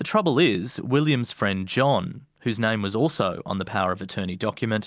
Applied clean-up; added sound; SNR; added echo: none; none; none; none.